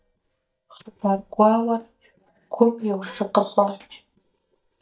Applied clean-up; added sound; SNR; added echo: neural mask model DeepFilterNet 3.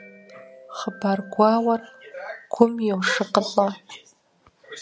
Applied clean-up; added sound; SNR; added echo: none; none; none; none.